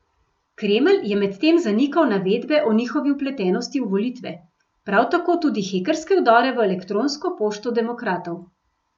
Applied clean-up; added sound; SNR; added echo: none; none; none; none.